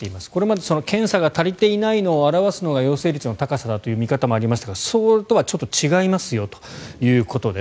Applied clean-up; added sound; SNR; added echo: none; none; none; none.